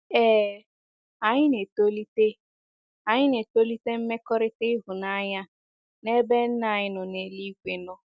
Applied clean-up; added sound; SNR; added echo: none; none; none; none.